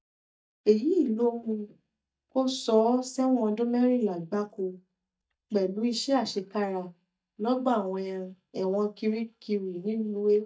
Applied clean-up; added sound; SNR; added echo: neural mask model DeepFilterNet 3.